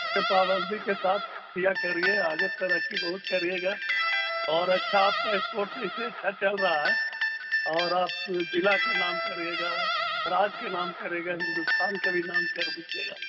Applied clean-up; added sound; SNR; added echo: none; Guitar; 1 dB; reverberation time 1.9 s.